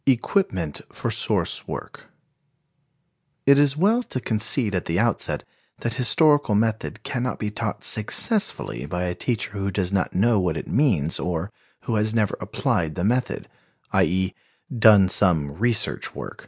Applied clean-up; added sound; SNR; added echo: none; none; none; none.